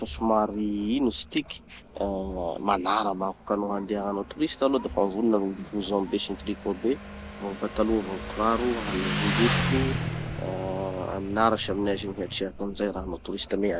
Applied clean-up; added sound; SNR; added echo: none; Motorcycle; 7 dB; none.